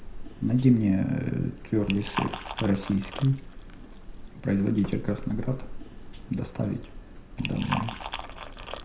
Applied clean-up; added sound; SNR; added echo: none; Liquid; 9 dB; reverberation time 0.5 s.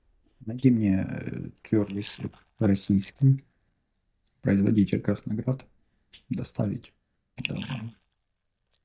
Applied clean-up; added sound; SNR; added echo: neural mask model DeepFilterNet 3.